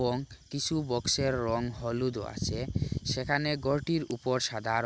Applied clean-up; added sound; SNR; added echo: none; none; none; none.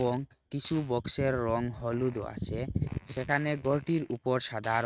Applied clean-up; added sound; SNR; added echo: neural mask model RNNoise.